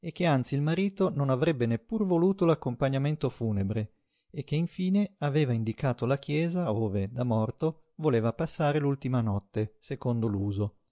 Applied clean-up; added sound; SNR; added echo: none; none; none; none.